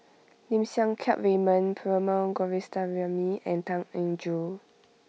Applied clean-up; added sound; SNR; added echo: none; none; none; none.